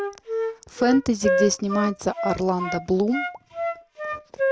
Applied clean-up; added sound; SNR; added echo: none; Wind instrument, woodwind instrument; 3 dB; none.